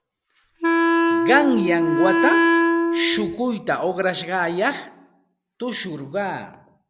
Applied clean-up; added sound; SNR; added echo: none; Wind instrument, woodwind instrument; -5 dB; none.